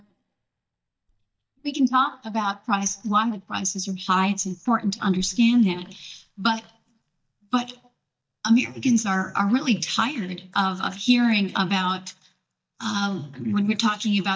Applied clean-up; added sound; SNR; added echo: neural mask model DeepFilterNet 3.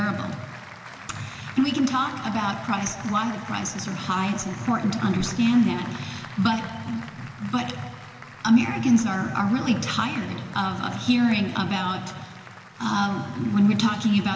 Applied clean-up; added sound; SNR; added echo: none; Applause; 18 dB; reverberation time 1.9 s.